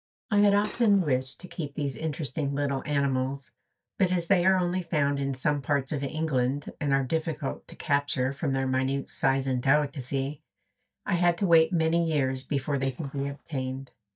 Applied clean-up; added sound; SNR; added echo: neural mask model DeepFilterNet 3.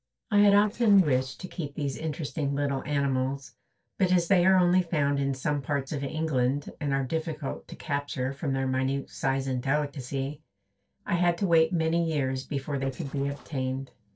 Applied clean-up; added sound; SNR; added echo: neural separator model SepFormer DNS4.